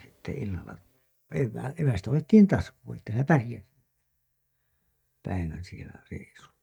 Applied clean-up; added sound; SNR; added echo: neural mask model DeepFilterNet 3.